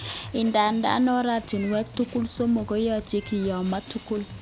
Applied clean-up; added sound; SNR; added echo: none; Drum kit + Meow; 16 dB; none.